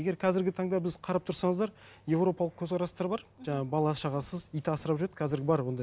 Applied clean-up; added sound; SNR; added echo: none; none; none; none.